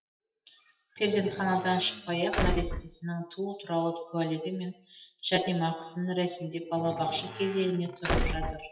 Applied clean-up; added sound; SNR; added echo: classical method WPE with log-MMSE.